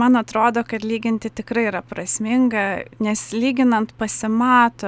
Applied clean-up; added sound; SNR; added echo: none; none; none; none.